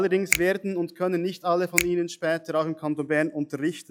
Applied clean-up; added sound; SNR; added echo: classical method log-MMSE.